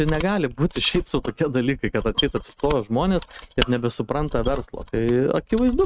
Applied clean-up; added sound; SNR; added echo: neural mask model RNNoise.